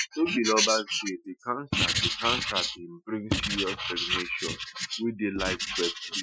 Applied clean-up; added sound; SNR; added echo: classical method Wiener filter.